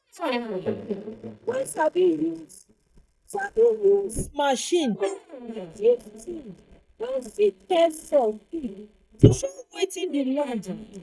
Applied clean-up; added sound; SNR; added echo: neural mask model DeepFilterNet 3.